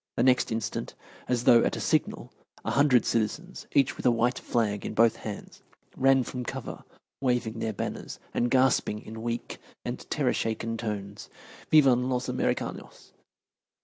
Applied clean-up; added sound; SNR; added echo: none; none; none; none.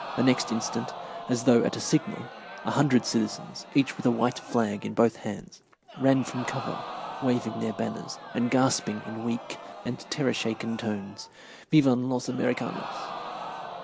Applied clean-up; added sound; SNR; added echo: none; Crowd; 12 dB; none.